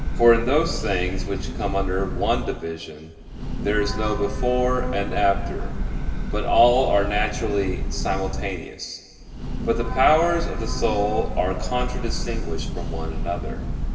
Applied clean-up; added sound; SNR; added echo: none; Train / Breathing; 2 dB; reverberation time 2.1 s.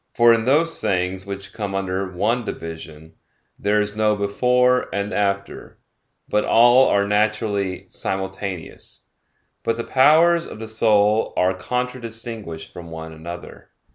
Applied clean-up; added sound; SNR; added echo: none; none; none; none.